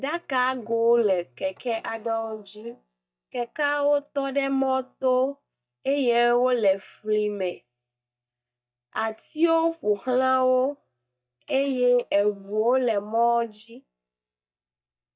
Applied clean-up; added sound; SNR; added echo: neural mask model DeepFilterNet 3.